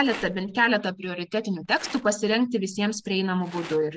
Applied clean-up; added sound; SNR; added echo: none; Rattle; 19 dB; none.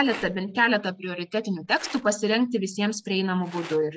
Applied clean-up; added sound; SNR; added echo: classical method log-MMSE.